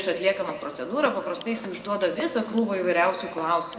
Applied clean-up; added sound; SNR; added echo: none; Walk, footsteps; 18 dB; reverberation time 1.8 s.